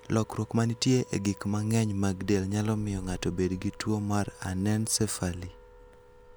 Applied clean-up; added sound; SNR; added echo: none; Wind instrument, woodwind instrument + Car passing by; 20 dB; none.